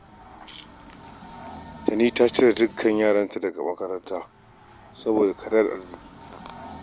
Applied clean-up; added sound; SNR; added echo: none; Train; 19 dB; none.